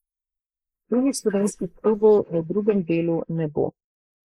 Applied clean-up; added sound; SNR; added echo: neural mask model Resemble Enhance denoiser.